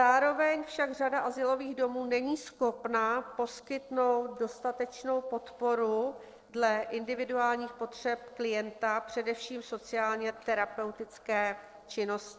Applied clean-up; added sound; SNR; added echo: neural separator model SepFormer DNS4.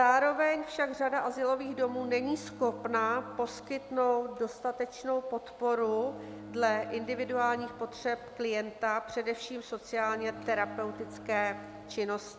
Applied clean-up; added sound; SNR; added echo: none; Bowed string instrument; 18 dB; none.